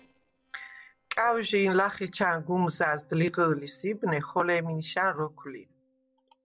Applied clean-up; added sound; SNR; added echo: neural separator model SepFormer DNS4.